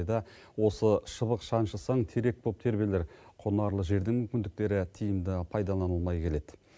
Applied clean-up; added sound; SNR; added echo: none; none; none; none.